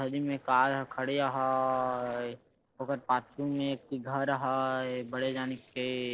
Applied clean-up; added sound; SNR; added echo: neural separator model SepFormer DNS4.